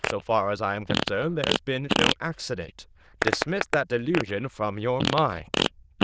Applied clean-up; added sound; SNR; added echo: neural diffusion model UNIVERSE++.